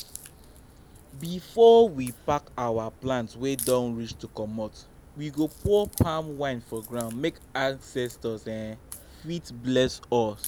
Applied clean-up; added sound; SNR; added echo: none; Crack; 18 dB; none.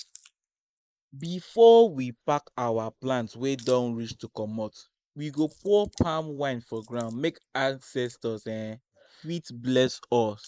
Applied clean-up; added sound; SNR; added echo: neural mask model Resemble Enhance denoiser.